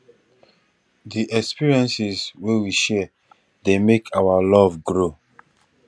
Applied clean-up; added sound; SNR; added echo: none; none; none; none.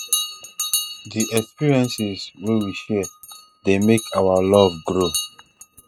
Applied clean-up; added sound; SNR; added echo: neural mask model RNNoise.